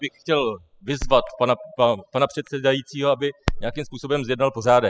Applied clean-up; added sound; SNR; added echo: classical method spectral subtraction.